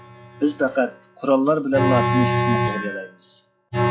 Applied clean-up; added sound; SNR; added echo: classical method log-MMSE.